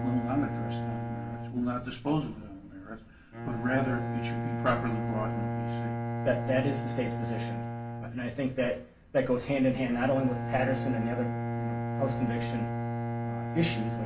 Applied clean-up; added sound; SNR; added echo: none; Bowed string instrument; 2 dB; reverberation time 0.3 s.